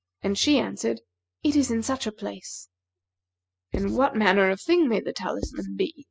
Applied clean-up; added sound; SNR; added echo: classical method spectral subtraction.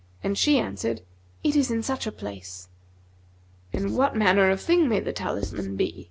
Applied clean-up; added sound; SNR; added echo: none; Writing; 8 dB; none.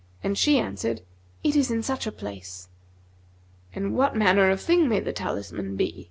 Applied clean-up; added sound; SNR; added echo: none; none; none; none.